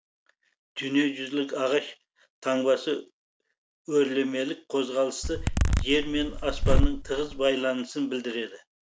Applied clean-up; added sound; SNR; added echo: none; Zipper (clothing); -4 dB; none.